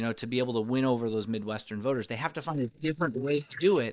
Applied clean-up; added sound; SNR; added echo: neural mask model Resemble Enhance denoiser.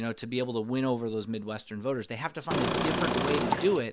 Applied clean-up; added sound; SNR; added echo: none; Engine / Car; -2 dB; none.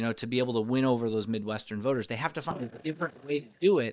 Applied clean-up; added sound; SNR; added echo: neural mask model DeepFilterNet 3.